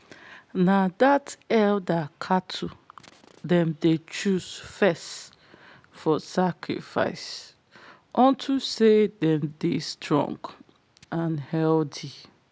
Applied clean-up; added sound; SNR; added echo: none; none; none; none.